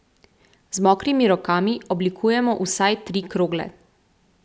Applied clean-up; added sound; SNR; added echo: none; none; none; none.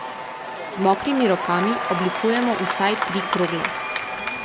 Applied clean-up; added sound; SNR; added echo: none; Applause / Crowd / Cheering; 3 dB; none.